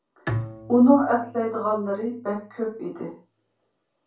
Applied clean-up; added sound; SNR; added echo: none; Bowed string instrument; 13 dB; reverberation time 0.3 s.